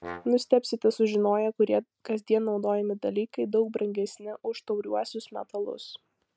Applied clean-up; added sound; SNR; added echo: neural mask model RNNoise.